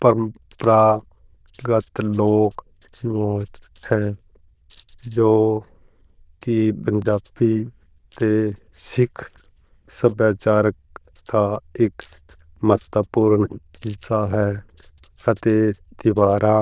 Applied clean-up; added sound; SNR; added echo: neural diffusion model UNIVERSE++.